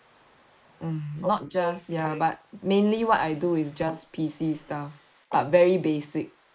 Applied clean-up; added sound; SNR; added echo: neural mask model Resemble Enhance denoiser.